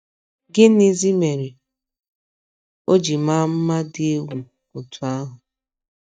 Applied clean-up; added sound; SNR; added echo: neural mask model DeepFilterNet 3.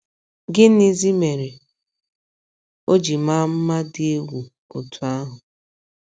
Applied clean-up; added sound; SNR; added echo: none; none; none; none.